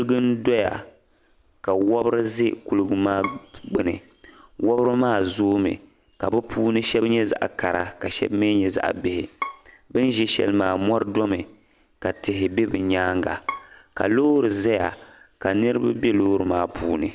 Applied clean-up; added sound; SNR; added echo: none; Bowed string instrument; 16 dB; none.